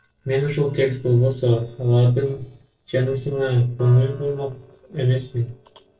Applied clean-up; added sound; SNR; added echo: neural separator model SepFormer DNS4.